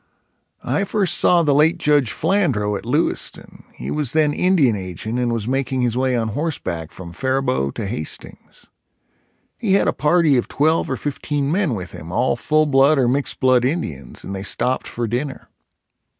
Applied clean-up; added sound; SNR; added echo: none; none; none; none.